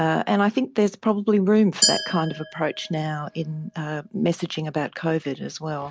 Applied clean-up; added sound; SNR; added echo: none; Glass; 6 dB; none.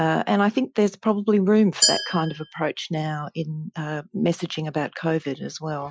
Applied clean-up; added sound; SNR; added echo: classical method Wiener filter.